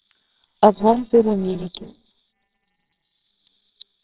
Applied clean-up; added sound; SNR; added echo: neural separator model SepFormer WHAMR!.